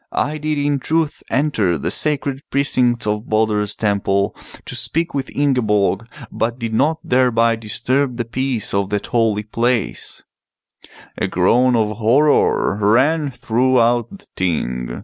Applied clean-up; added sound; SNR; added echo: none; none; none; none.